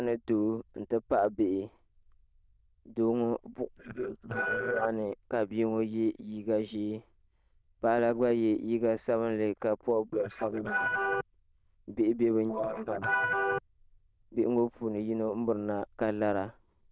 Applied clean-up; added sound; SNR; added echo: neural diffusion model UNIVERSE++.